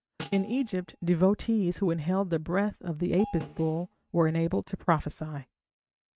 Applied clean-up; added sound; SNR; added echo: neural mask model RNNoise.